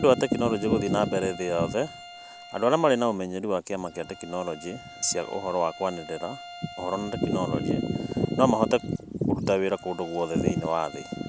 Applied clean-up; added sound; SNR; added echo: none; Bowed string instrument; 17 dB; none.